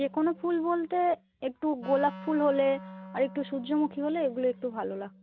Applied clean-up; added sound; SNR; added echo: none; Wind instrument, woodwind instrument; 18 dB; none.